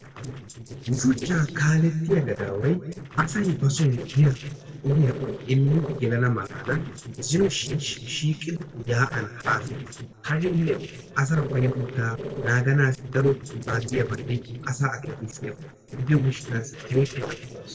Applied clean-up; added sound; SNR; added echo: neural separator model SepFormer DNS4.